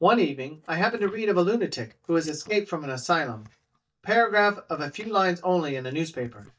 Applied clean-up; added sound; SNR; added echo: neural mask model DeepFilterNet 3.